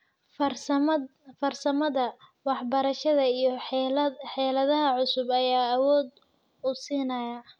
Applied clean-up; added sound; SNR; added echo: none; none; none; none.